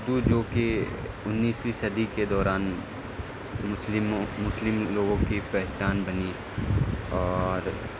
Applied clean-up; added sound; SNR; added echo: none; none; none; none.